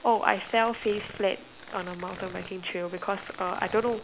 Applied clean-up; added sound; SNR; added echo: none; Tearing; 17 dB; none.